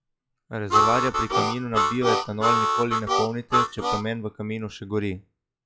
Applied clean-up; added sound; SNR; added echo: classical method log-MMSE.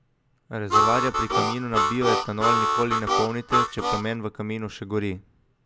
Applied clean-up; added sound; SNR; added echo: none; Harmonica; -5 dB; none.